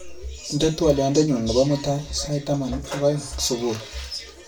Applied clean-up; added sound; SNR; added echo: none; none; none; reverberation time 0.2 s.